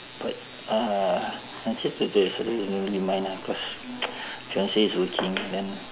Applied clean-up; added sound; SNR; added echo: none; none; none; none.